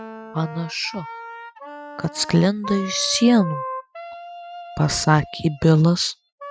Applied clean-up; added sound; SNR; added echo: classical method Wiener filter.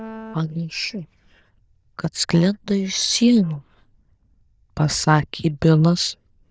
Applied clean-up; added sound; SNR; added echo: neural diffusion model UNIVERSE++.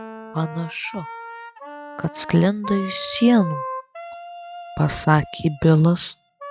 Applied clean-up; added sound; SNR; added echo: classical method log-MMSE.